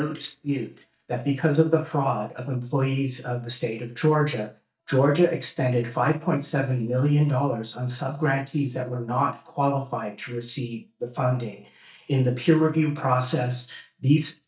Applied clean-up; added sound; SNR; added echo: neural mask model DeepFilterNet 3.